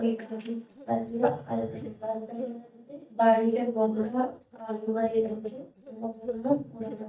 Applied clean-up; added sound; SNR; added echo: neural mask model DeepFilterNet 3.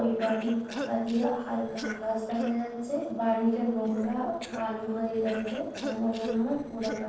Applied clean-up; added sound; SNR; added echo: neural separator model SepFormer DNS4.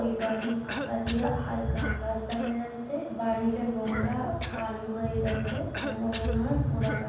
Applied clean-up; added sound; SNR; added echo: none; Cough; 10 dB; reverberation time 1.2 s.